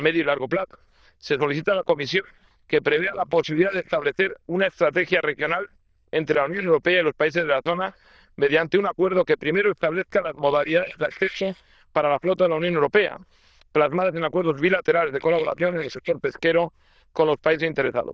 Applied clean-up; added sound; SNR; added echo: neural diffusion model UNIVERSE++.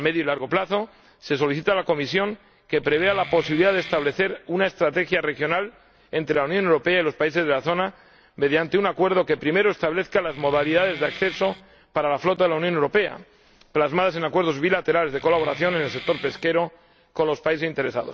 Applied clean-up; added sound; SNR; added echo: none; Wood; 14 dB; none.